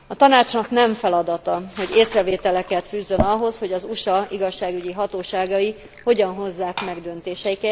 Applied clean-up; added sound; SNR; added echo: none; Fill (with liquid) / Glass; 14 dB; none.